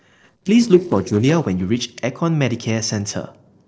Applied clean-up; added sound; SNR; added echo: neural separator model SepFormer DNS4.